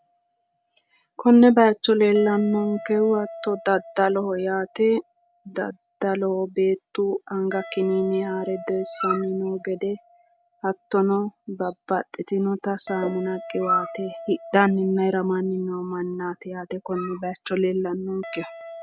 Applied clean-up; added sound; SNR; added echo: none; Guitar; 19 dB; none.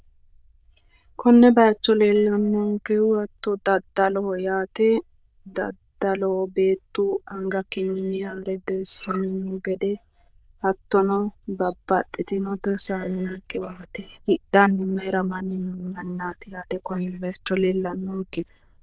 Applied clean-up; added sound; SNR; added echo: neural diffusion model UNIVERSE++.